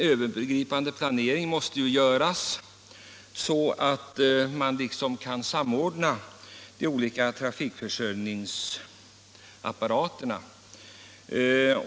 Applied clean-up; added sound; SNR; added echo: none; none; none; none.